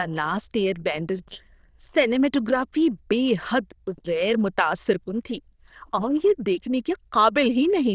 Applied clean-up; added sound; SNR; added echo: neural diffusion model UNIVERSE++.